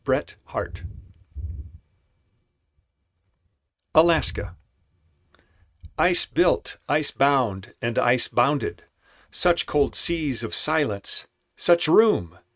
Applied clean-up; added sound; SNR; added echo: neural mask model RNNoise.